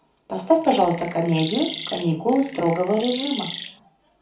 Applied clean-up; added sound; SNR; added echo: none; Chirp, tweet; 11 dB; reverberation time 0.4 s.